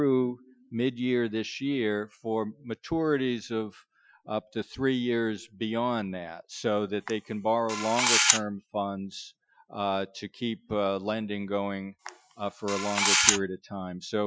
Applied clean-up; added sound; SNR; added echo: classical method Wiener filter.